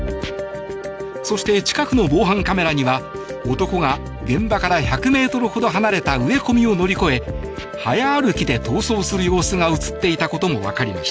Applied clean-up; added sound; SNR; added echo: none; none; none; none.